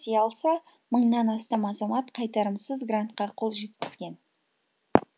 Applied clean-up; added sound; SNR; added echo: none; none; none; none.